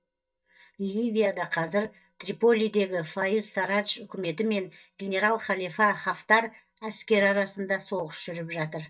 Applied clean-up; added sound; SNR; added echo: neural mask model DeepFilterNet 3.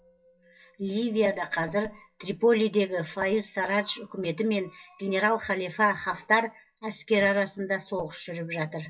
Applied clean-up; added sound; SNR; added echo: classical method WPE with log-MMSE.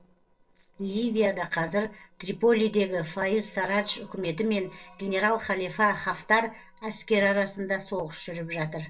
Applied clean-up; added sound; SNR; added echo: neural separator model SepFormer DNS4.